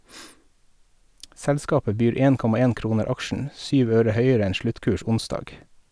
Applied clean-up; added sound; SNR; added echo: none; none; none; none.